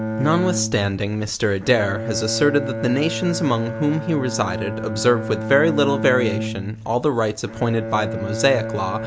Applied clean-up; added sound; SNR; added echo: none; Bowed string instrument; 7 dB; none.